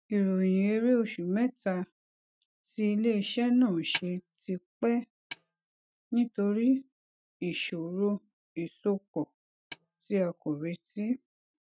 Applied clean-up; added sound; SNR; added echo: neural mask model RNNoise.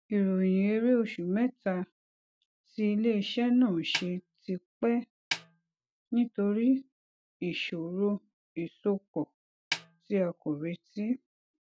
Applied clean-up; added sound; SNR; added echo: none; Snare drum; 9 dB; none.